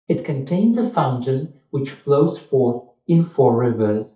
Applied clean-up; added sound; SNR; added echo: neural mask model DeepFilterNet 3.